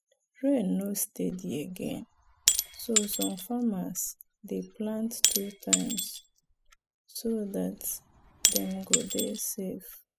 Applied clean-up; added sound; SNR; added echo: classical method spectral subtraction.